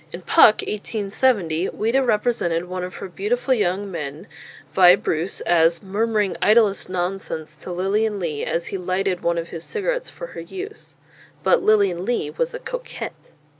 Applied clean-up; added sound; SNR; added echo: none; none; none; none.